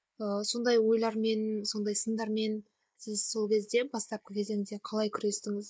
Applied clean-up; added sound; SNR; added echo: neural mask model Resemble Enhance denoiser.